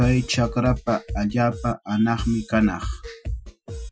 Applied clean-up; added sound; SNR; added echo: classical method Wiener filter.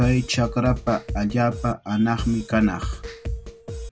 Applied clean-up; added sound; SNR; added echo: none; Drum kit; 8 dB; none.